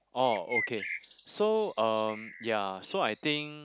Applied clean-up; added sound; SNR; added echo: none; Bird; 10 dB; none.